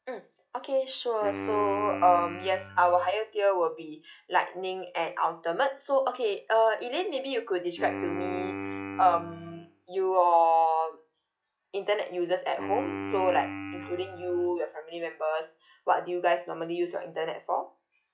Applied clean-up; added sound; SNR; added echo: classical method log-MMSE.